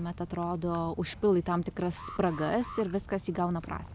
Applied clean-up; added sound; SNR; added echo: none; Alarm; 16 dB; none.